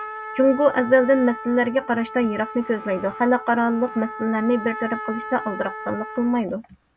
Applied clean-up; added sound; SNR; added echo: none; Trumpet; 12 dB; none.